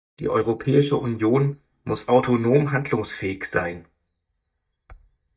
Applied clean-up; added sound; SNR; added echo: neural mask model DeepFilterNet 3.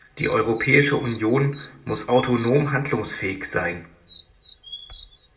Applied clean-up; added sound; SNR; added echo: none; Chirp, tweet; 20 dB; reverberation time 0.4 s.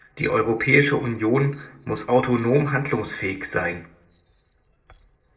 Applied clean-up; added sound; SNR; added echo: neural separator model SepFormer DNS4.